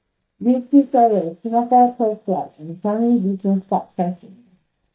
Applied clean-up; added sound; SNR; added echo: neural mask model DeepFilterNet 3.